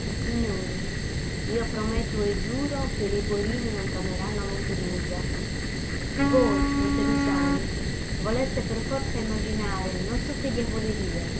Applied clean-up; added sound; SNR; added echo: none; Wind instrument, woodwind instrument + Fire; -4 dB; none.